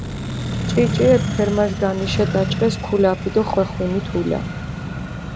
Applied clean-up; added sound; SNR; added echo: none; Accelerating, revving, vroom; 4 dB; none.